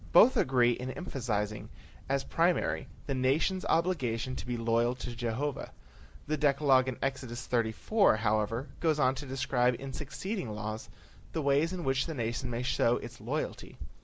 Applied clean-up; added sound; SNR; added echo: none; Camera; 19 dB; none.